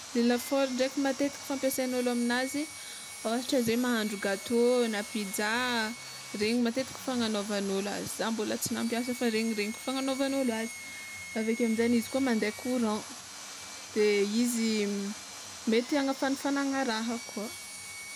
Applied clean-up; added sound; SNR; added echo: none; Sawing; 13 dB; none.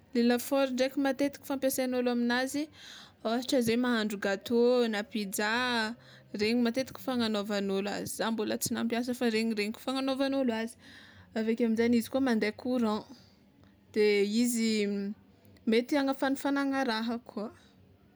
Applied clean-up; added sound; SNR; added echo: none; none; none; none.